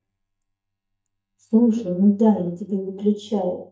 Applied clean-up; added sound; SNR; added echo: neural mask model DeepFilterNet 3.